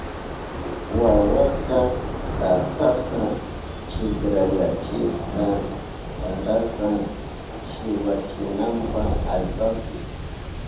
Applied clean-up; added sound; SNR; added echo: none; Thunder / Rain; 4 dB; reverberation time 0.8 s.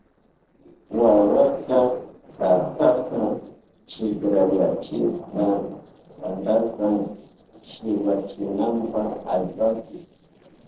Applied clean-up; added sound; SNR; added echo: neural separator model SepFormer DNS4.